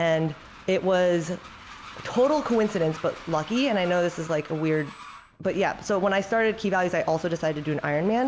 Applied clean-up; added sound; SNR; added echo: none; Train; 19 dB; none.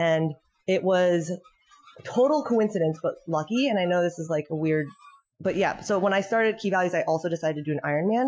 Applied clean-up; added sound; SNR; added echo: classical method Wiener filter.